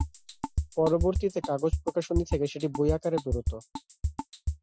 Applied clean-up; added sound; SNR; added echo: classical method Wiener filter.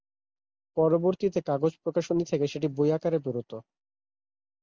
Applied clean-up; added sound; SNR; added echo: none; none; none; none.